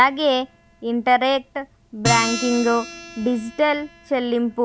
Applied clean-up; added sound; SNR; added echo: none; Acoustic guitar; 10 dB; none.